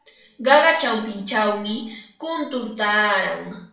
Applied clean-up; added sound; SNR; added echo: none; none; none; reverberation time 0.4 s.